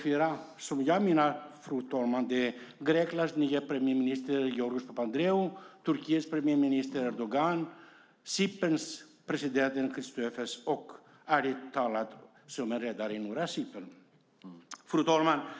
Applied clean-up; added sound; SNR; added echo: none; none; none; none.